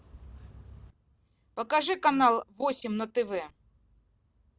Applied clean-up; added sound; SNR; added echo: none; none; none; none.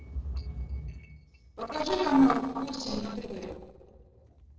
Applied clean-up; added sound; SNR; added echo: neural separator model SepFormer DNS4.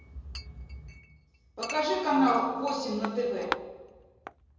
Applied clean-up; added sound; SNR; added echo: none; Chink, clink; 12 dB; reverberation time 1.2 s.